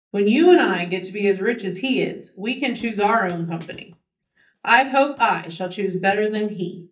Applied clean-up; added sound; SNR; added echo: neural mask model DeepFilterNet 3.